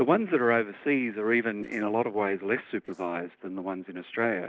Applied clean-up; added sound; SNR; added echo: neural separator model SepFormer DNS4.